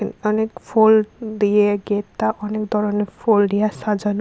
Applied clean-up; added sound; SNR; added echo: none; none; none; none.